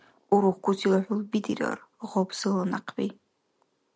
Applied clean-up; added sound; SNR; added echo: none; none; none; none.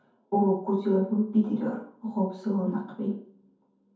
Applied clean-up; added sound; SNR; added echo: none; none; none; reverberation time 0.6 s.